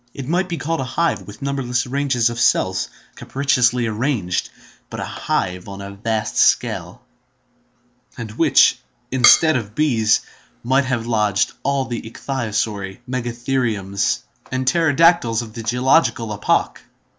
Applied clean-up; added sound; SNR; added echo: none; Drum kit; 6 dB; none.